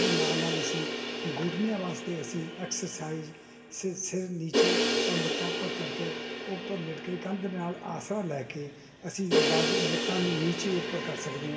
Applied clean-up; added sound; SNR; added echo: none; Crash cymbal; -2 dB; reverberation time 1.6 s.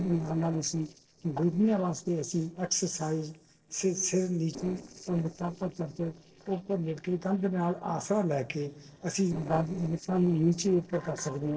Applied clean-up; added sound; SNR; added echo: neural separator model SepFormer DNS4.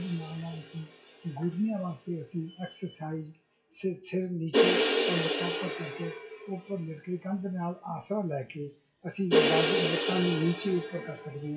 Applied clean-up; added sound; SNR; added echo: classical method WPE with log-MMSE.